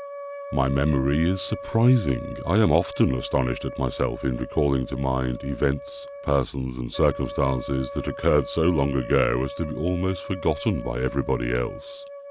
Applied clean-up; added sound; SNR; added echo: none; Wind instrument, woodwind instrument; 13 dB; none.